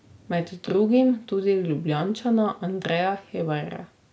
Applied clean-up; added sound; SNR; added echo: none; none; none; none.